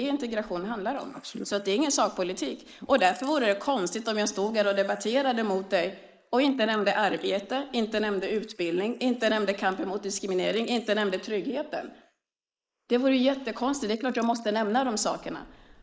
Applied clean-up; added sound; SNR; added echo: neural mask model Resemble Enhance denoiser.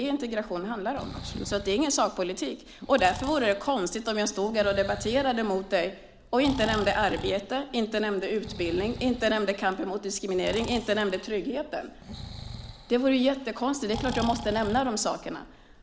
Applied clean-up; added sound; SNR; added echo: none; Breathing; 14 dB; none.